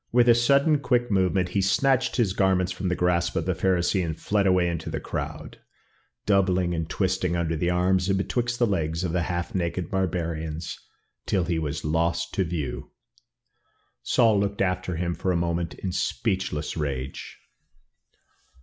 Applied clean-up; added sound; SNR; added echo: none; none; none; none.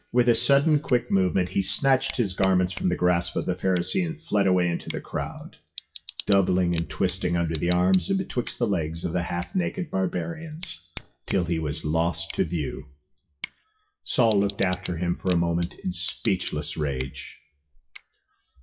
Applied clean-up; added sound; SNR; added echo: classical method WPE with log-MMSE.